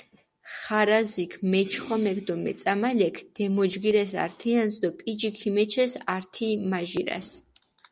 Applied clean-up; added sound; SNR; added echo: none; none; none; none.